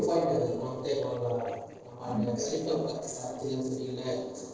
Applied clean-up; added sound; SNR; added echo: neural separator model SepFormer DNS4.